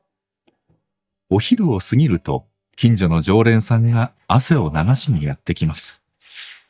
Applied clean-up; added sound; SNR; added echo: neural mask model DeepFilterNet 3.